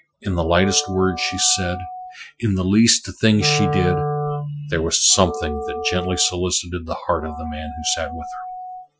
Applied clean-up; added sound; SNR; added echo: classical method Wiener filter.